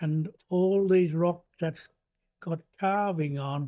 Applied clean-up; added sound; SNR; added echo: neural mask model DeepFilterNet 3.